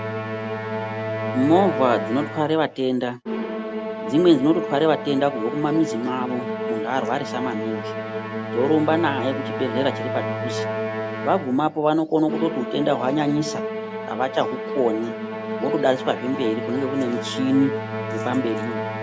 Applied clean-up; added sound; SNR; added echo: none; Musical instrument; 5 dB; none.